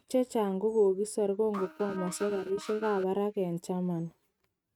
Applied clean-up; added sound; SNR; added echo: neural mask model RNNoise.